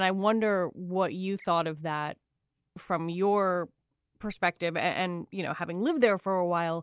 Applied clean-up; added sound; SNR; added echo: none; none; none; none.